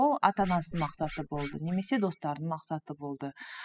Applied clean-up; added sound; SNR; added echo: classical method spectral subtraction.